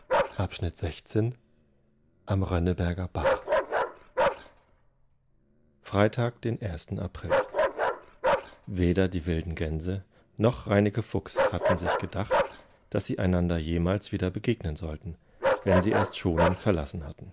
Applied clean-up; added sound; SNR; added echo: none; Bark; 2 dB; none.